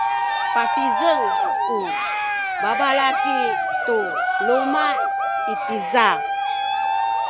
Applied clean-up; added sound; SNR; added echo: none; Wind instrument, woodwind instrument + Cheering; -3 dB; none.